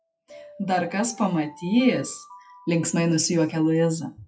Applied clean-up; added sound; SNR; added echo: classical method WPE with log-MMSE.